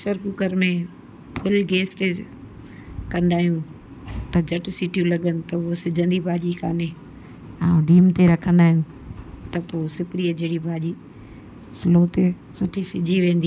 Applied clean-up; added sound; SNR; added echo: none; none; none; none.